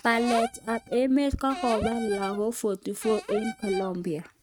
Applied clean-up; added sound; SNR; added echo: neural mask model RNNoise.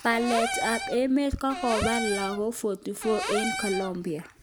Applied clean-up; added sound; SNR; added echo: none; Cupboard open or close / Door; 6 dB; none.